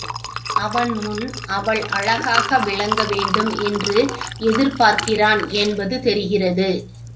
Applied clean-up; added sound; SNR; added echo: none; Liquid; 6 dB; reverberation time 0.2 s.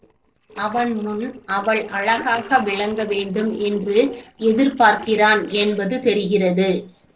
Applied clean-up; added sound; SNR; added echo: neural separator model SepFormer DNS4.